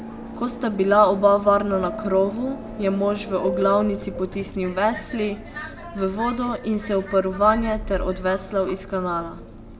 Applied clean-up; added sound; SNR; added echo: none; Subway, metro, underground; 12 dB; reverberation time 1.2 s.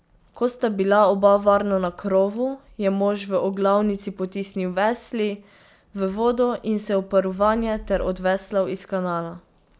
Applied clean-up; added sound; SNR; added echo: none; none; none; none.